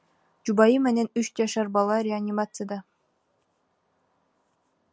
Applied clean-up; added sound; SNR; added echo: none; none; none; none.